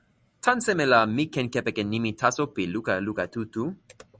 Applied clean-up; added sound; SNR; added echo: none; none; none; none.